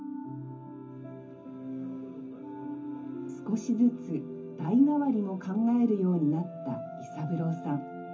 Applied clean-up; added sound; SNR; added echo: none; none; none; reverberation time 0.3 s.